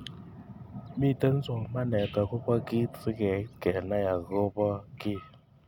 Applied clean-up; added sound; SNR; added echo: none; none; none; none.